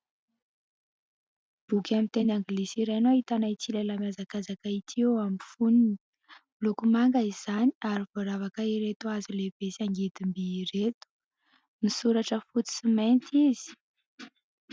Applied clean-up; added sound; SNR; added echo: none; none; none; none.